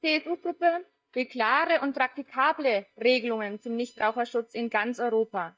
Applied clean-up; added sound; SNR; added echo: neural mask model DeepFilterNet 3.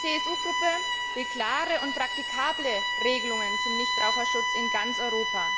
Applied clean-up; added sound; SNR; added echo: none; Bowed string instrument; -2 dB; none.